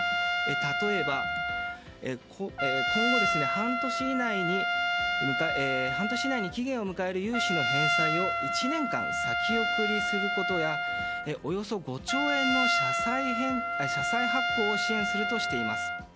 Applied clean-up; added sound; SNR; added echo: none; Trumpet; -3 dB; none.